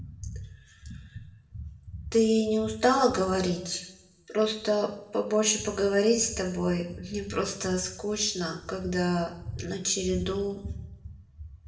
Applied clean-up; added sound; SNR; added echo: none; none; none; reverberation time 0.9 s.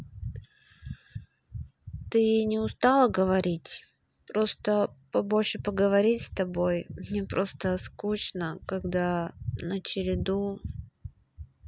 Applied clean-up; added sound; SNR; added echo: none; none; none; none.